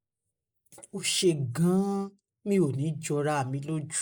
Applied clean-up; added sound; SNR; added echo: neural mask model Resemble Enhance denoiser.